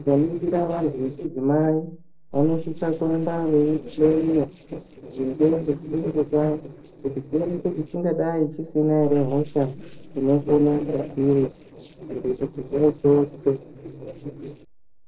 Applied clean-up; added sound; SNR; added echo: neural separator model SepFormer DNS4.